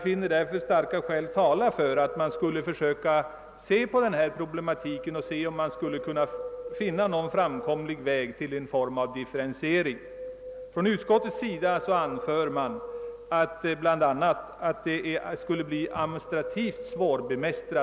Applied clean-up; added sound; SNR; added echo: none; Wind; 12 dB; none.